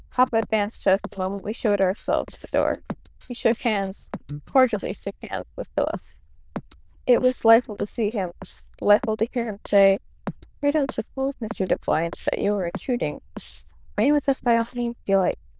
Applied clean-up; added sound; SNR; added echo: neural diffusion model UNIVERSE++.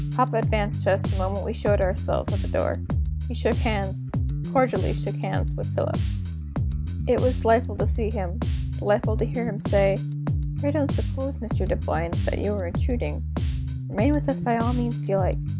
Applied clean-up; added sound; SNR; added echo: none; Bass guitar; -1 dB; none.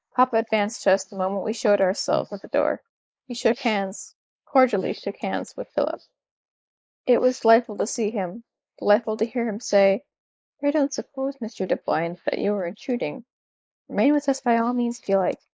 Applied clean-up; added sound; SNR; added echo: neural mask model Resemble Enhance denoiser.